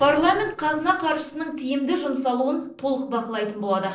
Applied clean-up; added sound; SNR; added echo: neural separator model SepFormer DNS4.